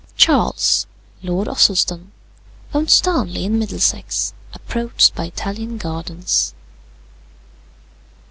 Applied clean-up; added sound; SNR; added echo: none; none; none; none.